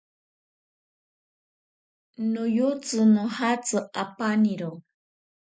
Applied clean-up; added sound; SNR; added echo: none; none; none; none.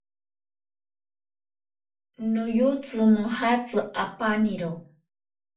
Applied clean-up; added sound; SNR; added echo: none; none; none; reverberation time 0.3 s.